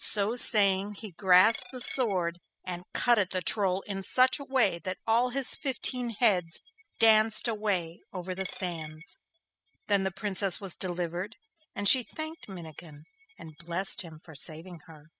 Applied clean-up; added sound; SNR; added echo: classical method spectral subtraction.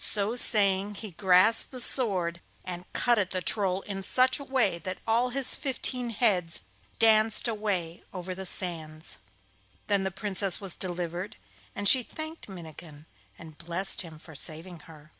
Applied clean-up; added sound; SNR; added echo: none; none; none; none.